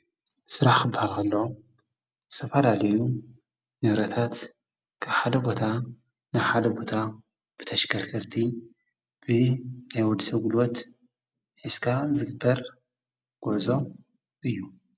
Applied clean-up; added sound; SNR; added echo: none; none; none; none.